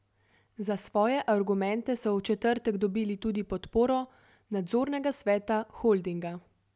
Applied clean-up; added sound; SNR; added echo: none; none; none; none.